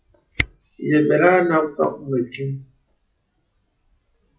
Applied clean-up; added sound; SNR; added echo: classical method WPE with log-MMSE.